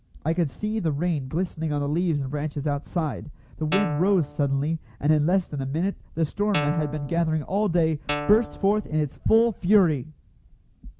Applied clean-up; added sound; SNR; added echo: none; Guitar; 8 dB; none.